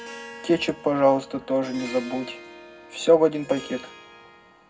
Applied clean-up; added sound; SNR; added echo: none; Harp; 17 dB; reverberation time 0.3 s.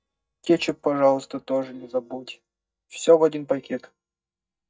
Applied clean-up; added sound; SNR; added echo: neural mask model DeepFilterNet 3.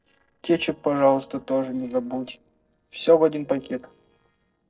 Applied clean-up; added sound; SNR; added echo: neural separator model SepFormer DNS4.